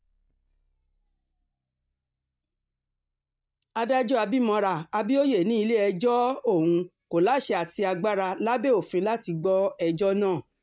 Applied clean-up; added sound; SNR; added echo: neural mask model DeepFilterNet 3.